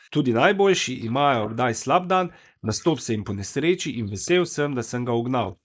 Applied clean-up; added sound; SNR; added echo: neural mask model Resemble Enhance denoiser.